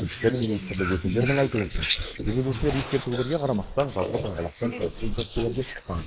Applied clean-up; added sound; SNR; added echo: neural mask model Resemble Enhance denoiser.